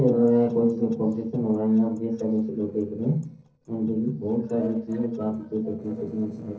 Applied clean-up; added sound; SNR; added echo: neural separator model SepFormer DNS4.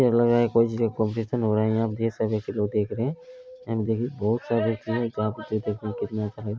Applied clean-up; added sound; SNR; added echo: none; none; none; none.